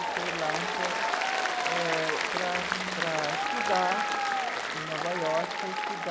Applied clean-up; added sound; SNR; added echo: none; Applause; -5 dB; none.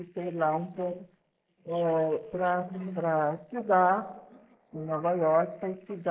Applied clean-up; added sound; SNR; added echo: neural mask model Resemble Enhance denoiser.